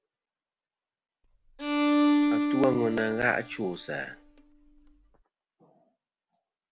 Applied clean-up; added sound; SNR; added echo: none; Bowed string instrument; -4 dB; none.